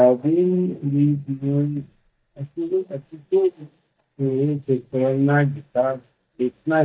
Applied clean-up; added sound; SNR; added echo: neural mask model DeepFilterNet 3.